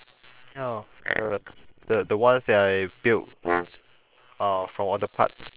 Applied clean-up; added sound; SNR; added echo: neural separator model SepFormer WHAM!.